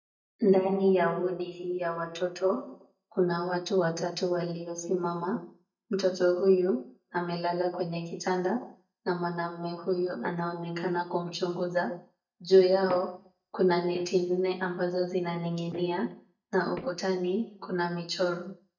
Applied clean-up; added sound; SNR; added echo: neural mask model DeepFilterNet 3.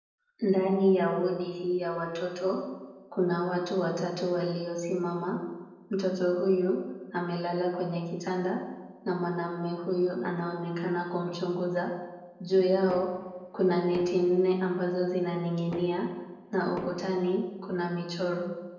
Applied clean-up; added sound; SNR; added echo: neural separator model SepFormer DNS4.